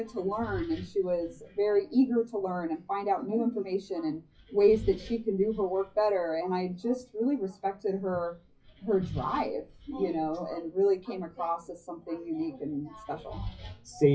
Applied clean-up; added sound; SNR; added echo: classical method WPE with log-MMSE.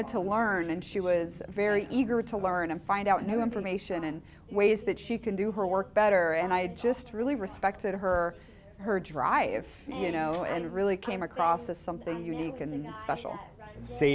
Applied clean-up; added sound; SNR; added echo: none; none; none; none.